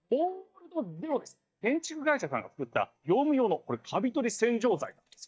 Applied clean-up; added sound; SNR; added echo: neural mask model DeepFilterNet 3.